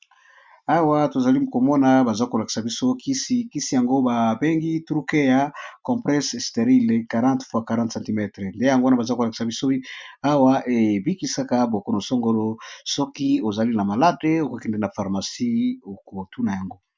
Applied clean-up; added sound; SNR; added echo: none; none; none; none.